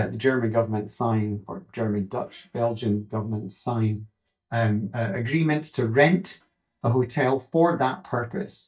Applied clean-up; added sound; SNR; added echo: neural mask model DeepFilterNet 3.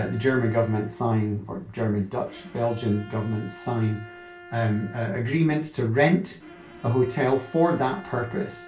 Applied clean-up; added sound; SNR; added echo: none; Bowed string instrument; 20 dB; reverberation time 0.2 s.